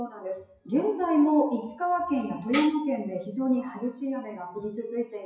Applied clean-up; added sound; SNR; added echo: classical method WPE with log-MMSE.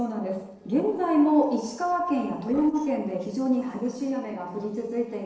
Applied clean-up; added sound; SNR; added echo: neural separator model SepFormer DNS4.